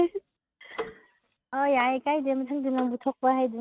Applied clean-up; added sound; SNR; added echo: neural mask model RNNoise.